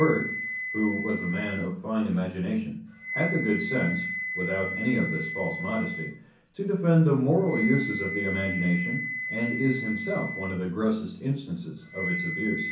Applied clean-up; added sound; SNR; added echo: none; Wind instrument, woodwind instrument; 7 dB; reverberation time 0.6 s.